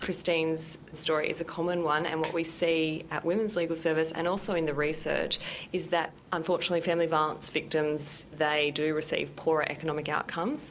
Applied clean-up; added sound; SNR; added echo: none; Squeak / Tools + Shatter; 15 dB; none.